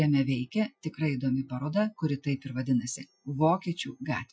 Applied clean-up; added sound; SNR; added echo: classical method Wiener filter.